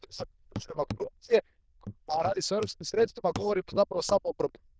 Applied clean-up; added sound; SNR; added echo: neural diffusion model UNIVERSE++.